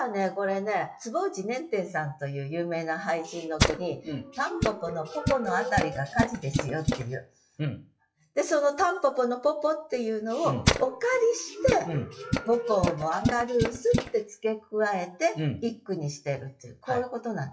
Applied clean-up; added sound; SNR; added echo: classical method WPE with log-MMSE.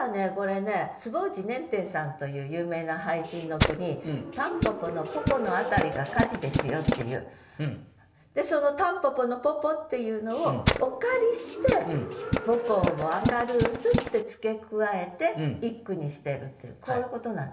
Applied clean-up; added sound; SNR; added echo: none; Tools; 1 dB; reverberation time 1.3 s.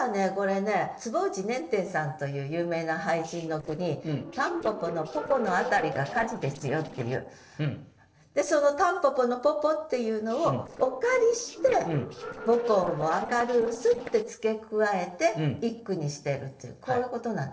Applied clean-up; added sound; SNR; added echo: neural separator model SepFormer DNS4.